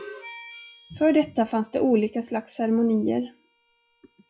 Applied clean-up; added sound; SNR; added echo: classical method log-MMSE.